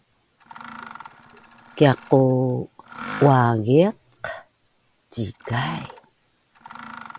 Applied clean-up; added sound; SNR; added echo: none; Mechanisms; 17 dB; none.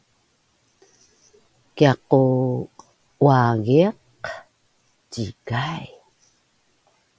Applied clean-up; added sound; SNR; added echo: none; none; none; none.